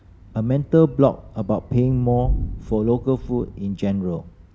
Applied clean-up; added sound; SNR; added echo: none; Thunder / Rain; 10 dB; none.